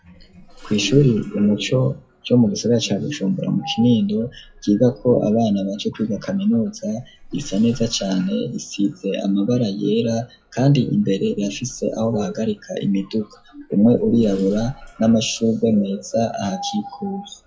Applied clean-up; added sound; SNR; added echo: classical method WPE with log-MMSE.